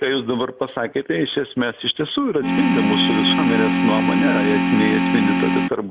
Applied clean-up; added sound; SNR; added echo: none; Organ; -3 dB; none.